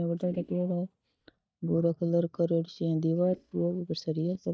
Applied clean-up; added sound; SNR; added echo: neural mask model DeepFilterNet 3.